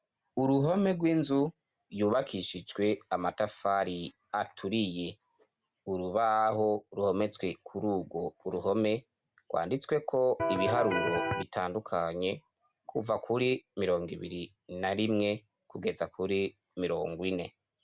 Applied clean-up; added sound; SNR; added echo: none; Electric guitar; -1 dB; none.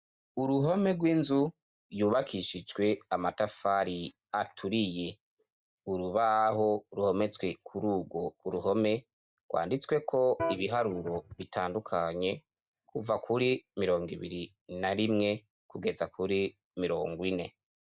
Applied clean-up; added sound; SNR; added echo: neural mask model DeepFilterNet 3.